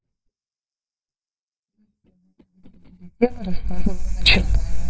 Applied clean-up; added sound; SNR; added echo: neural mask model DeepFilterNet 3.